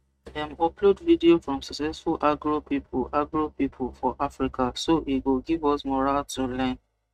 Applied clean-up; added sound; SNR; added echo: neural mask model RNNoise.